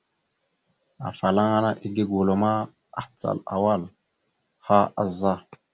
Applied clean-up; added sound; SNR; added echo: none; none; none; none.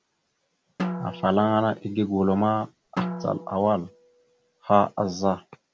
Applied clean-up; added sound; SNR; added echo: none; Drum; 11 dB; none.